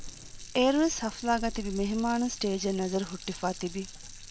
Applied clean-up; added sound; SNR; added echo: none; Sink (filling or washing) / Water tap, faucet + Alarm; 12 dB; none.